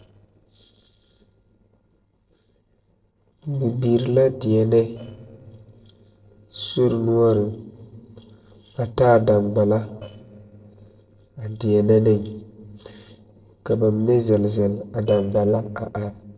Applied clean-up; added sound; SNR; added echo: neural separator model SepFormer DNS4.